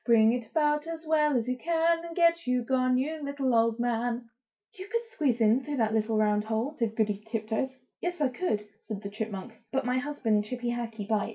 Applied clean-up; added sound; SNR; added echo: none; none; none; reverberation time 0.2 s.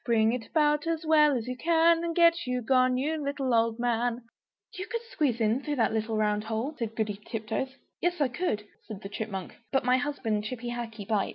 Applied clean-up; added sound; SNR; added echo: none; none; none; none.